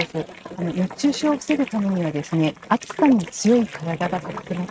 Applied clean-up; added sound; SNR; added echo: neural mask model RNNoise.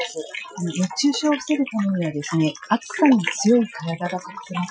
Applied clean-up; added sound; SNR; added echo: classical method Wiener filter.